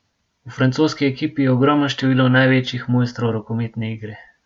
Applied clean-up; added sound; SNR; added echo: none; none; none; none.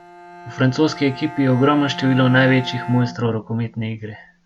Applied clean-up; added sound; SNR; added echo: none; Bowed string instrument; 15 dB; none.